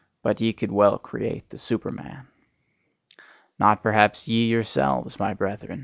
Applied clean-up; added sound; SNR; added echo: none; none; none; none.